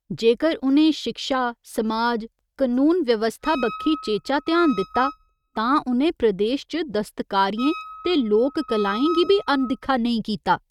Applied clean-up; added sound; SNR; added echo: neural mask model RNNoise.